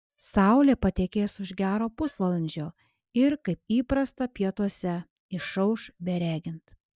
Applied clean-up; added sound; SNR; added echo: neural mask model DeepFilterNet 3.